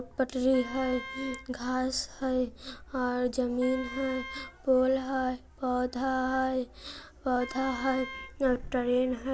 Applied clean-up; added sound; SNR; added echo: none; Wind instrument, woodwind instrument; 15 dB; none.